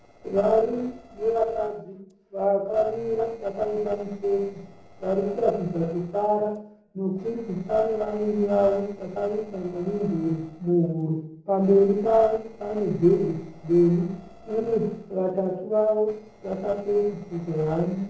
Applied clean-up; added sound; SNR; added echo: neural separator model SepFormer DNS4.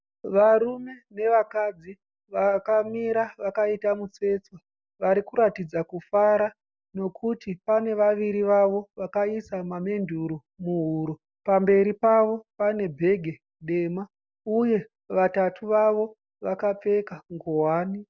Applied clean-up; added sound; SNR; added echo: none; none; none; none.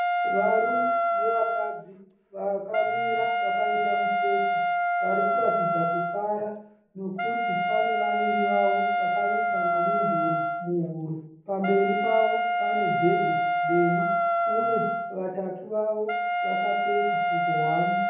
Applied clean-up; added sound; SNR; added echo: none; Wind instrument, woodwind instrument; -4 dB; reverberation time 0.7 s.